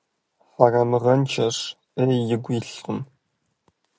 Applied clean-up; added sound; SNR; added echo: none; none; none; none.